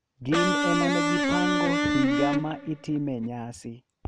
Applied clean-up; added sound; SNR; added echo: none; Electric guitar; -4 dB; none.